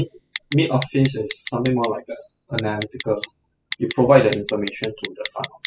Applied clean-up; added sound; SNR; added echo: classical method spectral subtraction.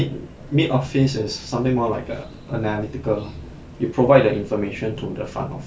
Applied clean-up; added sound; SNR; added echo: none; none; none; none.